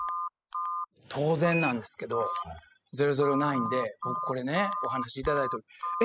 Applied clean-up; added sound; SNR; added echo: classical method spectral subtraction.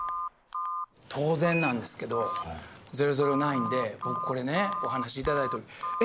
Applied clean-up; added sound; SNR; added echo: none; Telephone; 5 dB; none.